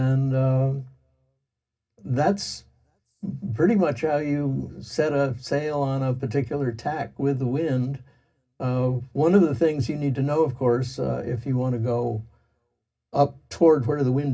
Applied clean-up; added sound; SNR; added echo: none; none; none; reverberation time 0.4 s.